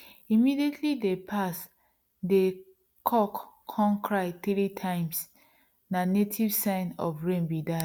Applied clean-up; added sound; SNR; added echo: none; none; none; none.